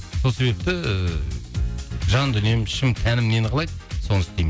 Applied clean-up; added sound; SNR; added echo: none; none; none; none.